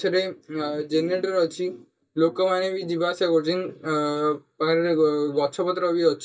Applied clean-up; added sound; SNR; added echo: neural mask model DeepFilterNet 3.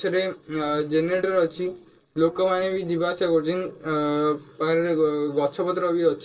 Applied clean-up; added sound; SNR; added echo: neural separator model SepFormer DNS4.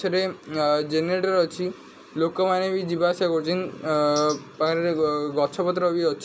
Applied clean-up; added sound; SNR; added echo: none; none; none; none.